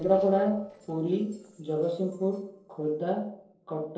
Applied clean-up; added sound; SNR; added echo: neural separator model SepFormer DNS4.